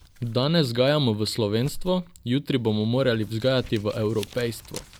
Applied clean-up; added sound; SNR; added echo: none; Crumpling, crinkling; 18 dB; none.